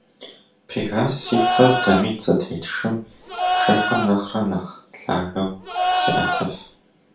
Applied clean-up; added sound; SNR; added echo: none; Livestock, farm animals, working animals; 1 dB; reverberation time 0.3 s.